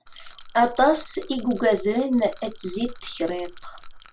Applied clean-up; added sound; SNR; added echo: none; Rattle / Rattle (instrument); 13 dB; none.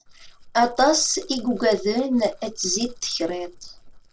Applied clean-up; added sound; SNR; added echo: neural separator model SepFormer DNS4.